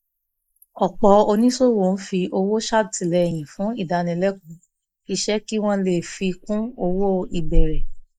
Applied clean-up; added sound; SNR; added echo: neural mask model Resemble Enhance denoiser.